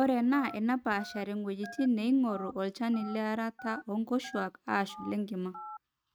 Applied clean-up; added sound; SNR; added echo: neural mask model RNNoise.